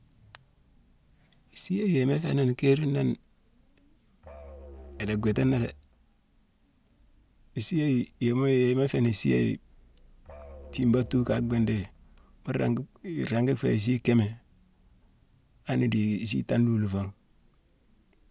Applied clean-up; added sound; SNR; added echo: none; Musical instrument; 17 dB; none.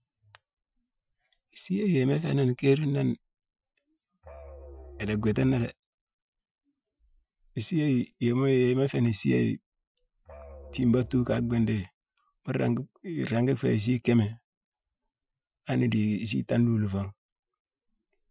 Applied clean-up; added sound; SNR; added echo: classical method Wiener filter.